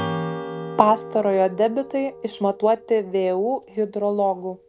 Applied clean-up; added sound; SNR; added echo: none; Strum; 12 dB; none.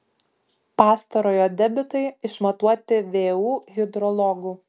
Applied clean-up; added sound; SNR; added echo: none; none; none; none.